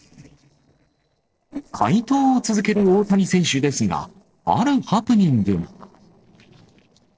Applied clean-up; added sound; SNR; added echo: neural separator model SepFormer DNS4.